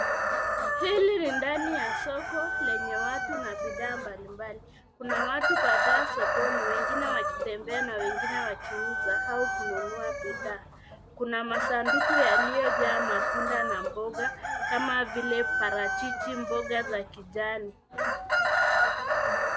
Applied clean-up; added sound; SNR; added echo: none; Chicken, rooster; -3 dB; none.